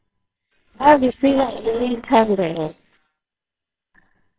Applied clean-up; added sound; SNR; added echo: neural separator model SepFormer WHAMR!.